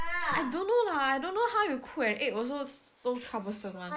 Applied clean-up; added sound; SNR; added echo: neural mask model Resemble Enhance denoiser.